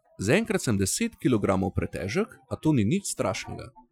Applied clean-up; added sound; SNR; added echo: classical method Wiener filter.